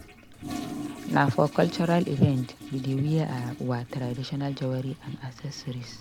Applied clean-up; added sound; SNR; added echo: none; Toilet flush; 13 dB; none.